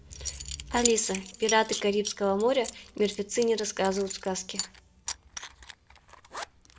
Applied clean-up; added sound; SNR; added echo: none; Coin (dropping) / Zipper (clothing); 9 dB; reverberation time 0.3 s.